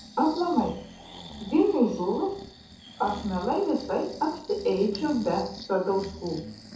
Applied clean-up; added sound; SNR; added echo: none; Breathing; 15 dB; reverberation time 0.5 s.